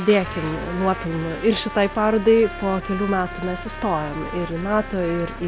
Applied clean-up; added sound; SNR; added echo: none; Trumpet + Engine; 10 dB; none.